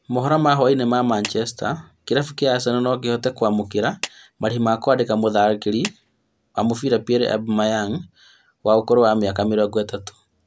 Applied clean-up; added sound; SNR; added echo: none; Clapping; 17 dB; none.